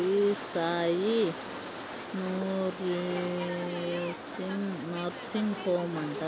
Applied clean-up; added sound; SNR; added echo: none; Rain; 10 dB; none.